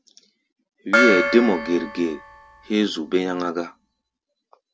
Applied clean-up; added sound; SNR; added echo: none; Gong; 2 dB; none.